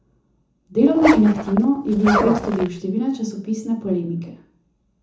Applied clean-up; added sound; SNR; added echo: none; Zipper (clothing); 4 dB; reverberation time 0.6 s.